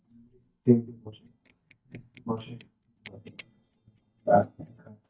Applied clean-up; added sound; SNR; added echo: neural mask model DeepFilterNet 3.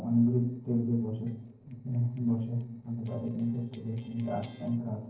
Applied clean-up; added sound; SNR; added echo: neural separator model SepFormer DNS4.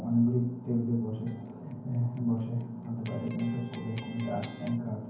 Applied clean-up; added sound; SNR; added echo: none; Electric guitar; 16 dB; reverberation time 0.9 s.